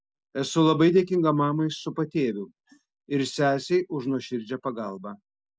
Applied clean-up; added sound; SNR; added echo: none; none; none; none.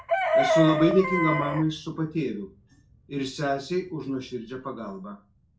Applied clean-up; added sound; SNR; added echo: none; Chicken, rooster; 2 dB; reverberation time 0.3 s.